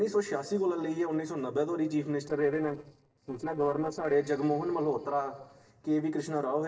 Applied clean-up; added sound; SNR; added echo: neural separator model SepFormer DNS4.